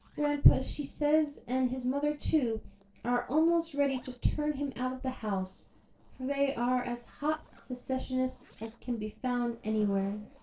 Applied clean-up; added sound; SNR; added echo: neural separator model SepFormer DNS4.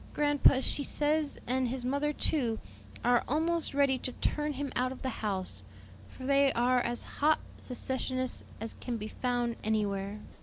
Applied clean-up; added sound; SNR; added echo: none; none; none; none.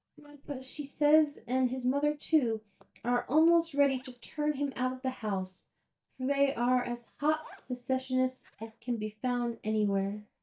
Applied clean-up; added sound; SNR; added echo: neural mask model DeepFilterNet 3.